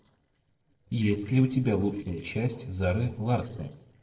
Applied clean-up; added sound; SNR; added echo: neural separator model SepFormer DNS4.